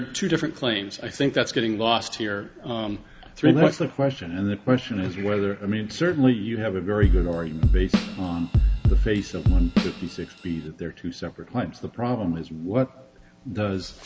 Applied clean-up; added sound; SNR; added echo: none; Drum kit; -3 dB; none.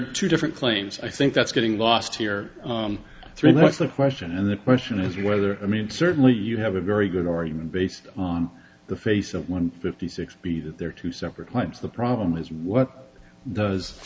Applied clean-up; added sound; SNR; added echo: none; none; none; none.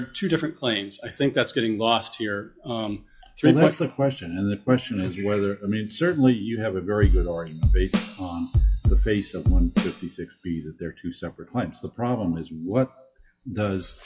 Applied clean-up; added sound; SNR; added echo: classical method log-MMSE.